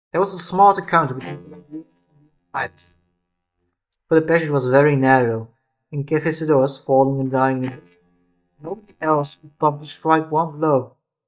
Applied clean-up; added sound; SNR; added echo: neural mask model DeepFilterNet 3.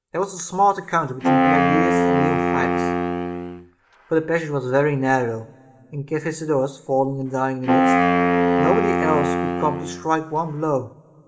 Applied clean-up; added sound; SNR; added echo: none; Wind instrument, woodwind instrument; -3 dB; reverberation time 2.2 s.